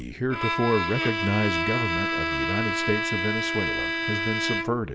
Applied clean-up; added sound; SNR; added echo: none; Bowed string instrument; -1 dB; none.